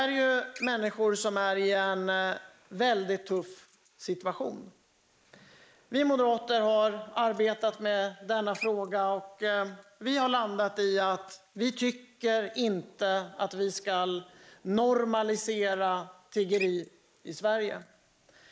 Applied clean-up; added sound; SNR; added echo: neural mask model Resemble Enhance denoiser.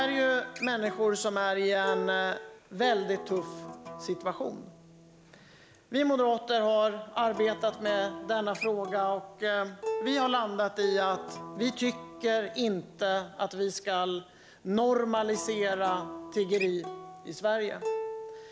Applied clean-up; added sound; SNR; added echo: none; Acoustic guitar; 11 dB; none.